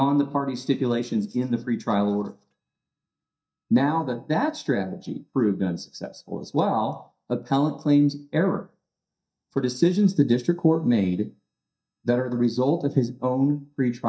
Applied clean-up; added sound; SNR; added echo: neural mask model DeepFilterNet 3.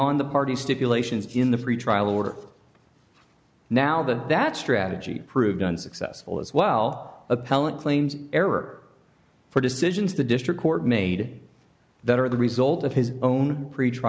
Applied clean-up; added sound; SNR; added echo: none; none; none; none.